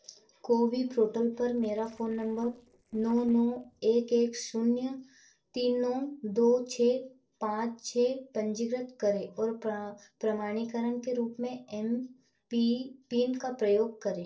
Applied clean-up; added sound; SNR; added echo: neural separator model SepFormer DNS4.